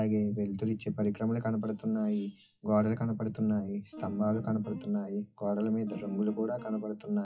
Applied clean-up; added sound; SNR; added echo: classical method WPE with log-MMSE.